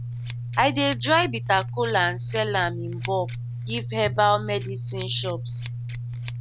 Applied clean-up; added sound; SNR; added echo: none; Scissors; 5 dB; none.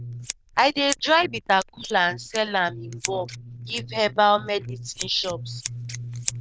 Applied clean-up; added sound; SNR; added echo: neural diffusion model UNIVERSE++.